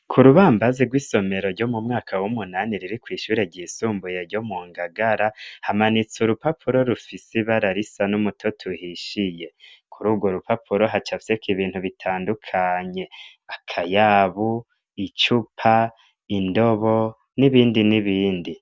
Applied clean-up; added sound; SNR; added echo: none; none; none; none.